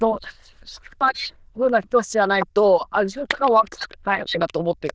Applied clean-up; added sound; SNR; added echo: neural diffusion model UNIVERSE++.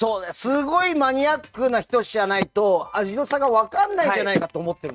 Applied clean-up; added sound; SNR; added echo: neural mask model RNNoise.